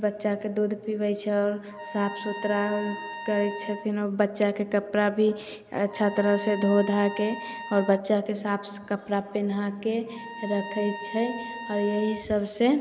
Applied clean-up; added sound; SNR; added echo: none; Trumpet; 14 dB; none.